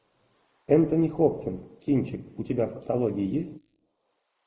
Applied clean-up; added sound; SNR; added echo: neural mask model Resemble Enhance denoiser.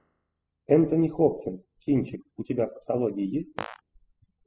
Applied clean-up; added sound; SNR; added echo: classical method spectral subtraction.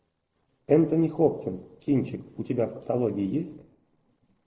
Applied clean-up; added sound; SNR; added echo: neural separator model SepFormer DNS4.